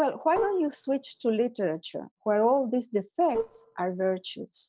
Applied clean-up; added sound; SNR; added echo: neural separator model SepFormer DNS4.